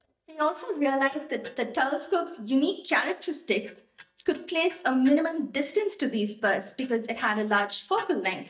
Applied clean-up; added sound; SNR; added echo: neural mask model DeepFilterNet 3.